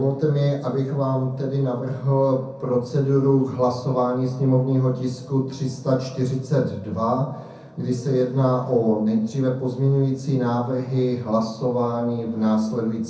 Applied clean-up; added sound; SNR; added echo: none; none; none; reverberation time 0.6 s.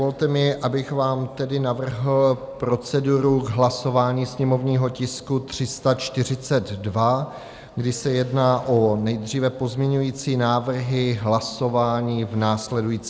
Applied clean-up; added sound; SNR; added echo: none; none; none; none.